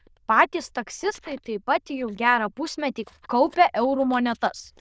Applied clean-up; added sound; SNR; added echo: neural diffusion model UNIVERSE++.